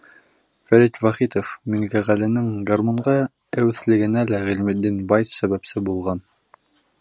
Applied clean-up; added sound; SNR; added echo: none; none; none; none.